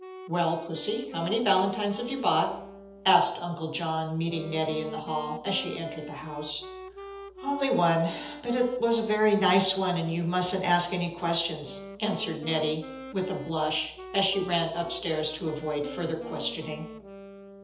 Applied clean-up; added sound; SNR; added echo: none; Wind instrument, woodwind instrument; 15 dB; reverberation time 0.8 s.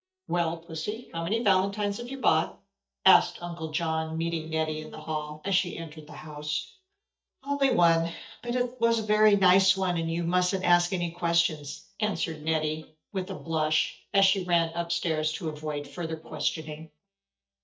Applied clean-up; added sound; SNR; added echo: neural mask model DeepFilterNet 3.